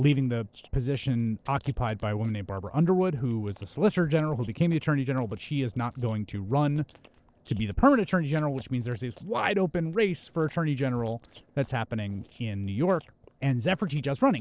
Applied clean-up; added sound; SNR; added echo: neural separator model SepFormer DNS4.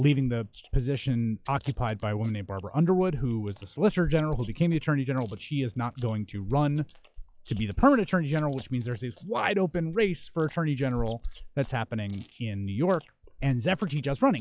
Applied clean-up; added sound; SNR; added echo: classical method log-MMSE.